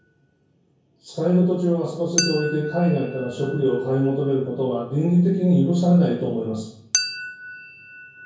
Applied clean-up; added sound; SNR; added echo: none; Chink, clink; 12 dB; reverberation time 0.6 s.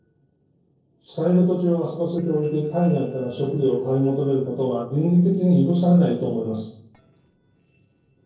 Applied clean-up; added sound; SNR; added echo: neural separator model SepFormer DNS4.